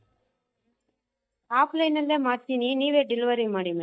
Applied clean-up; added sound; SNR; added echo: neural mask model DeepFilterNet 3.